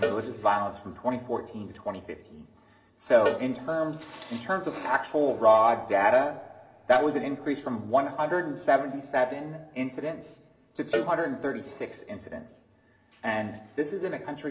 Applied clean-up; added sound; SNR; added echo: none; Cowbell; 11 dB; reverberation time 2.6 s.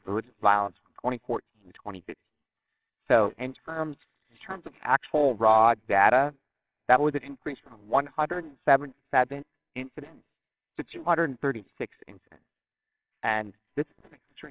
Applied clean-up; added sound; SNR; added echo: neural separator model SepFormer WHAMR!.